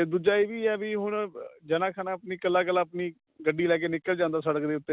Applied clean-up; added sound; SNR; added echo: none; none; none; none.